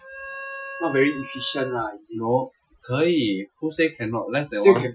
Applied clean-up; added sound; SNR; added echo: classical method Wiener filter.